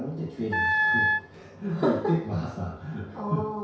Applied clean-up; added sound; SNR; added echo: none; Wind instrument, woodwind instrument; -4 dB; reverberation time 0.6 s.